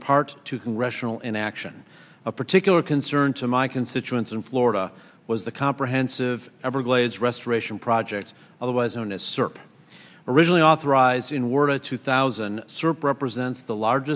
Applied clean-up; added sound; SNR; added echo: none; none; none; none.